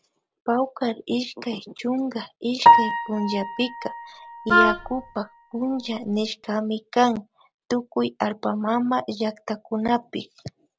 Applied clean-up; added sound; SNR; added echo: none; Piano + Wind instrument, woodwind instrument; -4 dB; none.